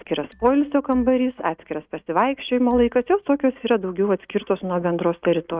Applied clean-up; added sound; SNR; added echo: neural mask model RNNoise.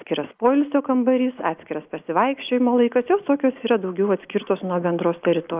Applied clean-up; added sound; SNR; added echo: neural mask model Resemble Enhance denoiser.